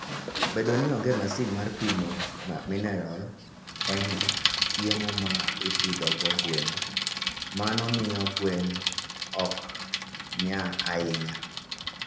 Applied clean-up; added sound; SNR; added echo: none; Bicycle; 0 dB; reverberation time 0.7 s.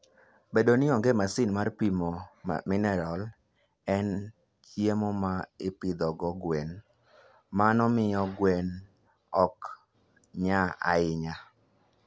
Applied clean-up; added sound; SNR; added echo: none; none; none; none.